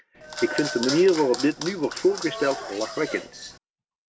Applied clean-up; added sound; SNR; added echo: none; Applause / Clapping; 9 dB; none.